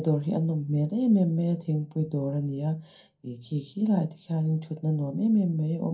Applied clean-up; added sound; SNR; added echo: none; none; none; reverberation time 0.3 s.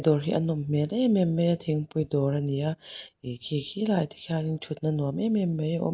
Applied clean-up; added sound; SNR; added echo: none; none; none; none.